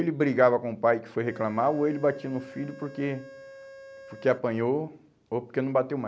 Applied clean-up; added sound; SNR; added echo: none; Organ; 18 dB; none.